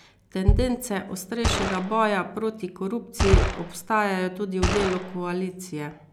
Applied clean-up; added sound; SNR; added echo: none; Bass drum + Gunshot, gunfire; -1 dB; none.